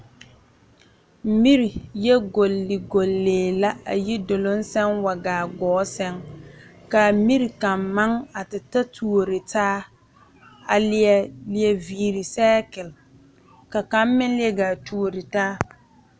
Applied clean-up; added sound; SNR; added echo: none; none; none; none.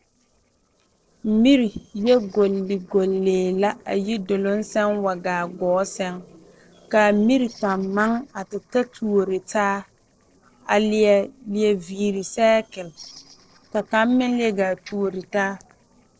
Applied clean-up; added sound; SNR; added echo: neural separator model SepFormer DNS4.